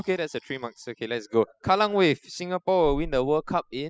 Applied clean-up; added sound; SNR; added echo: classical method spectral subtraction.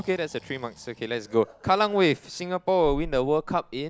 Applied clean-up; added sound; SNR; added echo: none; Breathing; 16 dB; none.